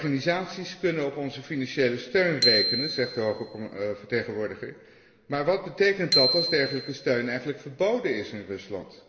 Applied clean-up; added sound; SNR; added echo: none; Bicycle bell; 3 dB; reverberation time 2.4 s.